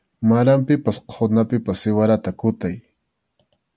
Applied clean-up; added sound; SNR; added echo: none; none; none; none.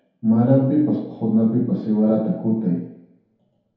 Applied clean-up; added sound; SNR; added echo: none; none; none; reverberation time 0.8 s.